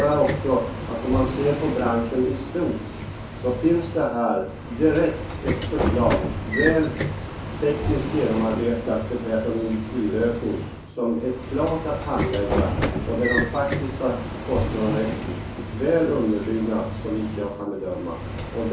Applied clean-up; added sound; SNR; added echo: none; Sliding door / Train; 4 dB; reverberation time 0.6 s.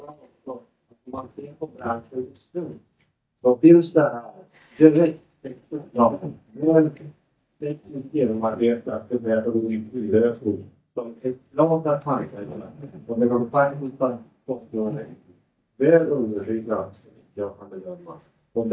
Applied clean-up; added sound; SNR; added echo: neural mask model DeepFilterNet 3.